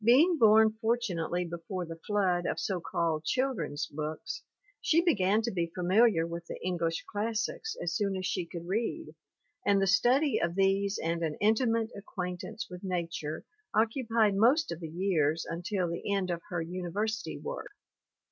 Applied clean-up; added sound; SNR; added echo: none; none; none; none.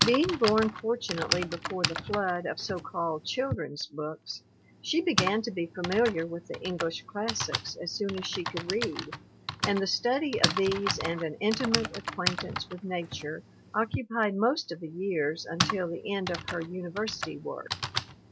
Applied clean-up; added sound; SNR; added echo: none; Typing; 4 dB; none.